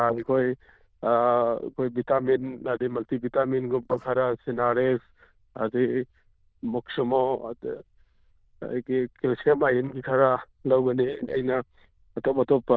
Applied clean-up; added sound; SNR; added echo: neural diffusion model UNIVERSE++.